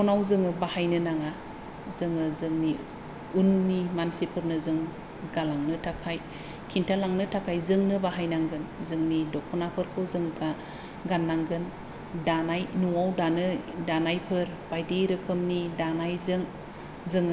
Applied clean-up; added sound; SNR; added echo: none; none; none; none.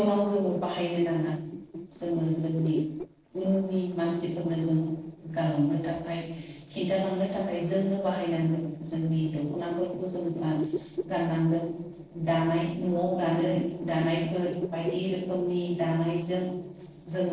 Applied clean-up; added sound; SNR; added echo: neural separator model SepFormer DNS4.